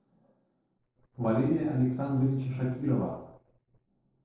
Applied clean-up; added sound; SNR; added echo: neural separator model SepFormer DNS4.